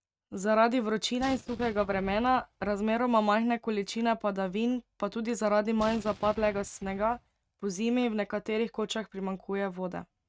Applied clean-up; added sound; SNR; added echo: neural mask model RNNoise.